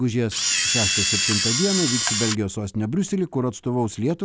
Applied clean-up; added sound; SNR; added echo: none; Camera; -2 dB; none.